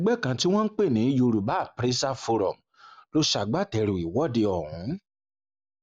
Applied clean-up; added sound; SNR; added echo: none; none; none; none.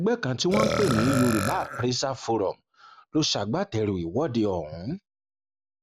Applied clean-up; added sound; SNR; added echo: none; Burping, eructation; 4 dB; none.